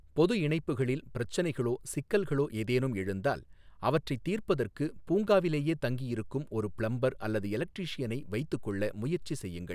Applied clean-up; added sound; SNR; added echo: none; none; none; none.